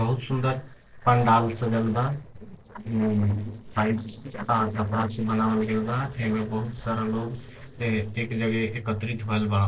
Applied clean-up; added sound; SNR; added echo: neural separator model SepFormer DNS4.